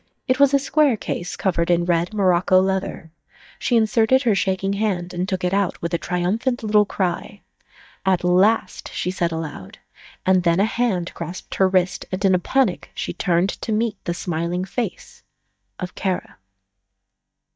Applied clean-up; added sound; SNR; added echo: neural mask model DeepFilterNet 3.